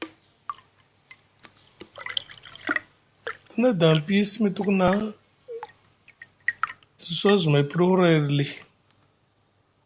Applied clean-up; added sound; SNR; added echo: none; Tap / Fill (with liquid) / Trickle, dribble / Chirp, tweet / Engine; 12 dB; none.